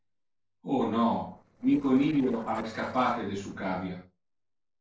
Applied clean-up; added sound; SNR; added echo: neural separator model SepFormer DNS4.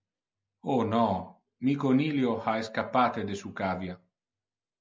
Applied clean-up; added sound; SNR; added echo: none; none; none; none.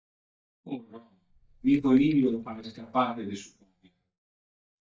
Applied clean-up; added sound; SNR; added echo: neural mask model DeepFilterNet 3.